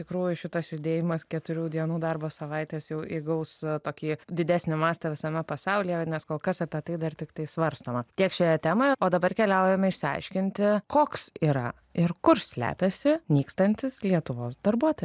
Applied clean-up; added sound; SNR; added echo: none; none; none; none.